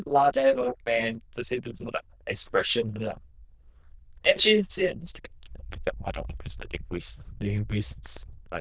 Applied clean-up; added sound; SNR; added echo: neural diffusion model UNIVERSE++.